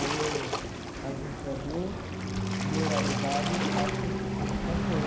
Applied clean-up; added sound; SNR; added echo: none; Waves, surf; -5 dB; reverberation time 0.9 s.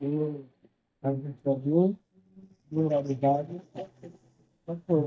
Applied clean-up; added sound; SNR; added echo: neural mask model DeepFilterNet 3.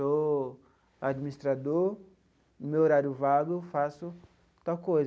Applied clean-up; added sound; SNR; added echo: none; none; none; none.